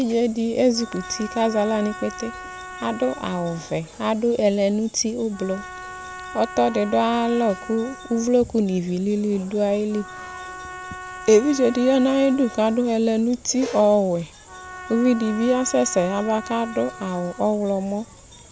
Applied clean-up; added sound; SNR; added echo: none; Trumpet; 16 dB; none.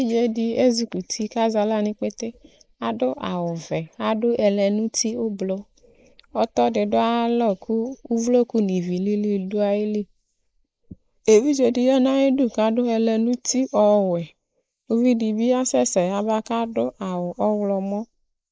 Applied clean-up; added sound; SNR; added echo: neural mask model Resemble Enhance denoiser.